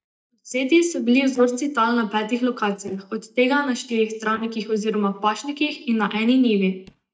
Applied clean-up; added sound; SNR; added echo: neural mask model DeepFilterNet 3.